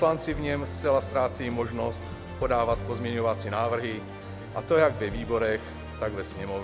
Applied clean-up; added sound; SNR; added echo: none; Musical instrument; 9 dB; none.